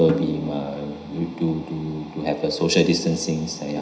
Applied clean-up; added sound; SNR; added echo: none; Snare drum; 12 dB; reverberation time 0.9 s.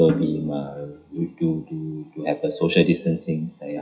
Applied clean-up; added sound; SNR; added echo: classical method WPE with log-MMSE.